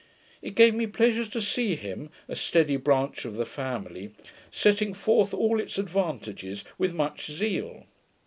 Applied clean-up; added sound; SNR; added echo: none; none; none; none.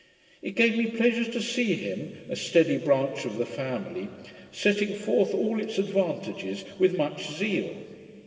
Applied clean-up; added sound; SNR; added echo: none; none; none; reverberation time 2.5 s.